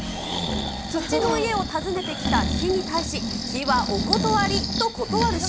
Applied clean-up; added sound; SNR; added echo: none; Breathing; 1 dB; none.